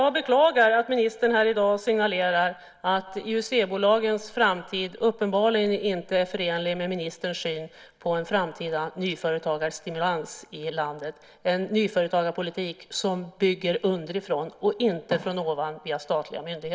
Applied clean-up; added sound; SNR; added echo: none; none; none; none.